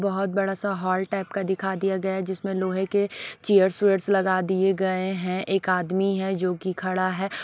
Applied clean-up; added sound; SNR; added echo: none; none; none; none.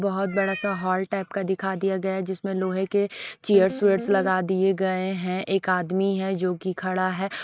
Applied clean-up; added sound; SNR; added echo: neural mask model RNNoise.